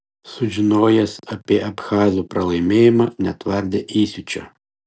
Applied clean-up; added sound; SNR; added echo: none; none; none; none.